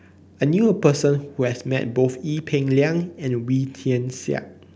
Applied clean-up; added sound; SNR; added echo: none; none; none; none.